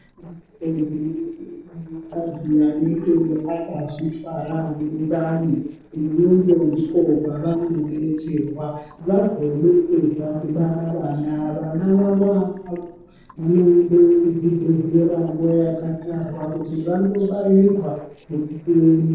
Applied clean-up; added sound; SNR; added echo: neural separator model SepFormer DNS4.